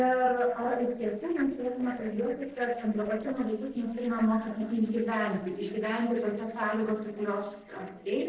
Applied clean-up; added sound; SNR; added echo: neural separator model SepFormer DNS4.